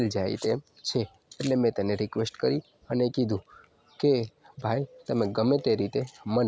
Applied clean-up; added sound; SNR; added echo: none; none; none; none.